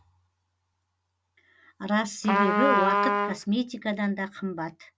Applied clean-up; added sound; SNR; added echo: none; Trumpet; -4 dB; none.